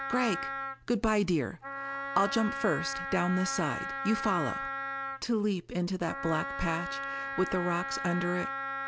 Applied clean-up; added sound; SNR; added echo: none; Wind instrument, woodwind instrument; 5 dB; none.